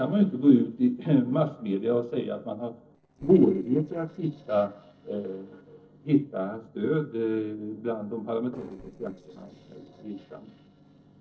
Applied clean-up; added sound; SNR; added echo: neural separator model SepFormer DNS4.